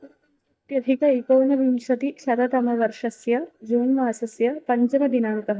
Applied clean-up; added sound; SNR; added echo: neural mask model DeepFilterNet 3.